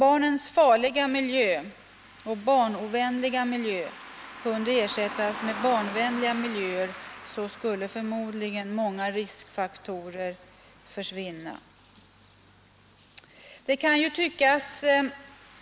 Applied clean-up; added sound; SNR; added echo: none; Car passing by; 16 dB; none.